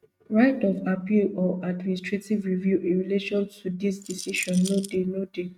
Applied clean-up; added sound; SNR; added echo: neural mask model RNNoise.